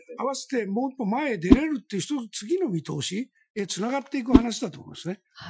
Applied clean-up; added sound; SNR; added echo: classical method Wiener filter.